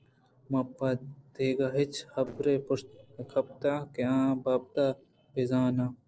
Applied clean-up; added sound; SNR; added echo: neural separator model SepFormer DNS4.